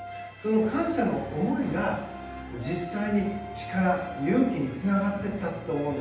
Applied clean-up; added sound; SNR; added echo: none; Brass instrument; 16 dB; reverberation time 0.9 s.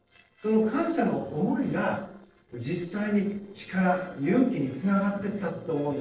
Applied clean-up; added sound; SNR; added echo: neural separator model SepFormer DNS4.